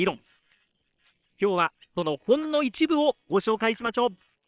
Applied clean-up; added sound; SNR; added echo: neural separator model SepFormer WHAM!.